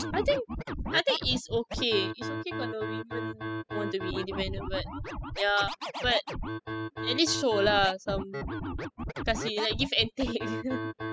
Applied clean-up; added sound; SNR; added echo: classical method spectral subtraction.